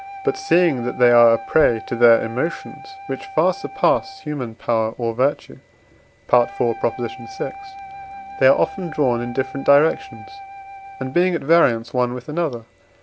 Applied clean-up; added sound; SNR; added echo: none; Wind instrument, woodwind instrument; 16 dB; none.